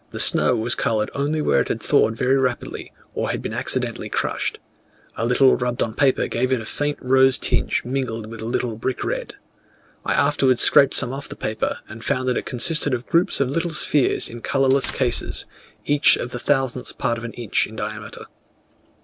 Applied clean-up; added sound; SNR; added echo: none; Door; 19 dB; none.